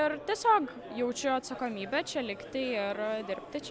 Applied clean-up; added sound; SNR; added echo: none; none; none; none.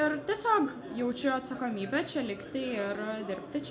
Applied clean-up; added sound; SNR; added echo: none; none; none; reverberation time 0.3 s.